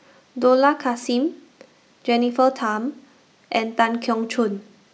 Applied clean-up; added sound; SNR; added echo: none; none; none; none.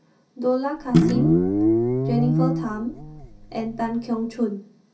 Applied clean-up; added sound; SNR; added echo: none; Guitar; -5 dB; reverberation time 0.3 s.